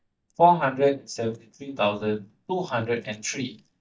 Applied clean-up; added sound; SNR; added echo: neural mask model DeepFilterNet 3.